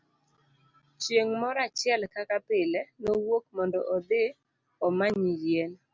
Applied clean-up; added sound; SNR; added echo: none; none; none; none.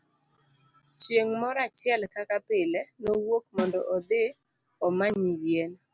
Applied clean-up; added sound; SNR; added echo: none; Snare drum; 10 dB; none.